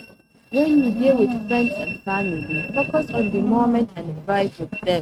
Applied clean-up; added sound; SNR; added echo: neural mask model RNNoise.